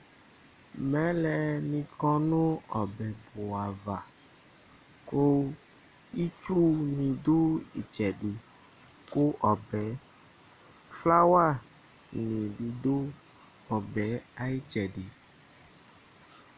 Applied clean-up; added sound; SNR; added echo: none; none; none; none.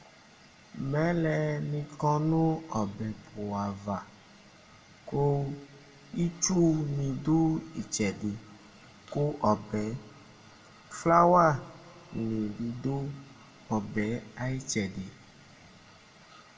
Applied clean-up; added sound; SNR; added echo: none; none; none; reverberation time 1.4 s.